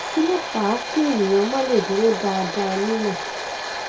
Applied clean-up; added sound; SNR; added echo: none; Domestic sounds, home sounds; 7 dB; reverberation time 0.3 s.